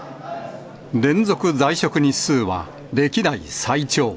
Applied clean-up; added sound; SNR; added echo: none; none; none; none.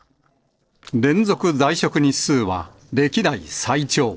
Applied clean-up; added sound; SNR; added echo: neural separator model SepFormer DNS4.